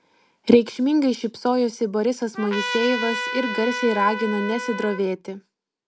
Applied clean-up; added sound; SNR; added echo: none; Trumpet; 7 dB; none.